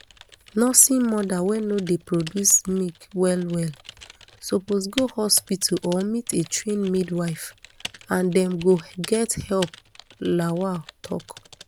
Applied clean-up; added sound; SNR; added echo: none; Typing; 20 dB; none.